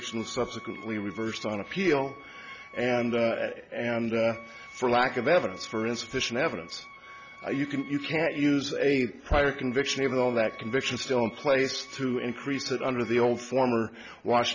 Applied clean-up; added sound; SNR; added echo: none; Wind instrument, woodwind instrument; 19 dB; none.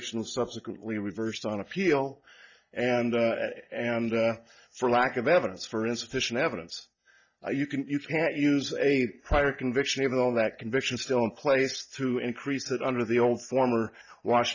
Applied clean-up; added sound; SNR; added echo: neural mask model DeepFilterNet 3.